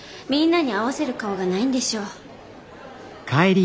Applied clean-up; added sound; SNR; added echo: none; none; none; none.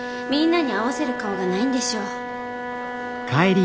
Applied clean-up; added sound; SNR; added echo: none; Wind instrument, woodwind instrument; 6 dB; none.